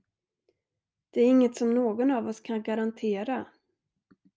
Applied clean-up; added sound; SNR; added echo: none; none; none; none.